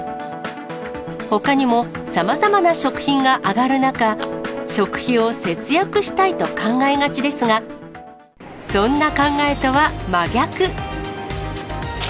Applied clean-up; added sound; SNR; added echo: none; none; none; none.